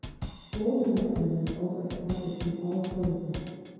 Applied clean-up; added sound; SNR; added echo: none; Drum / Drum kit; 9 dB; reverberation time 2.0 s.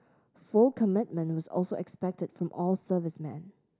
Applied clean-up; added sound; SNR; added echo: none; none; none; none.